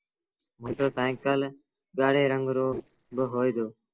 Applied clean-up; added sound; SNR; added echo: neural separator model SepFormer DNS4.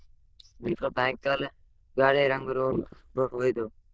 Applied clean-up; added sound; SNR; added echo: neural diffusion model UNIVERSE++.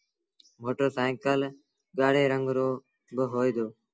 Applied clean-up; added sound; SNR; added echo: none; none; none; none.